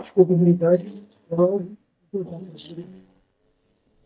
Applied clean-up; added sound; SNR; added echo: neural mask model DeepFilterNet 3.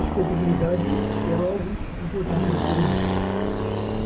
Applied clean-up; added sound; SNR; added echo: none; Accelerating, revving, vroom; -3 dB; reverberation time 0.4 s.